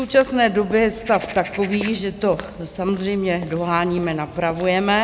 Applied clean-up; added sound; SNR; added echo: none; Walk, footsteps / Bird vocalization, bird call, bird song; 15 dB; none.